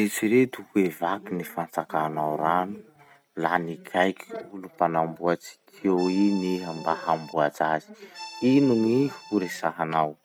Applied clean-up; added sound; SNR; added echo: none; Accordion; 17 dB; none.